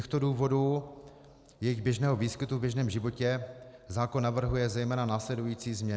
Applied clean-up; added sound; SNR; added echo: none; none; none; none.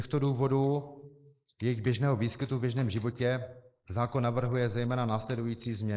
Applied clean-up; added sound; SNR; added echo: neural mask model Resemble Enhance denoiser.